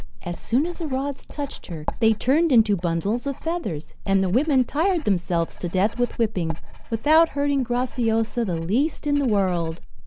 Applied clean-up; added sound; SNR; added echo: none; Writing; 6 dB; none.